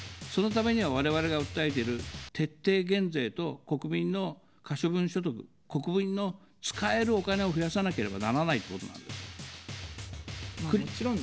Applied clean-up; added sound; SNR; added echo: none; Drum; 13 dB; none.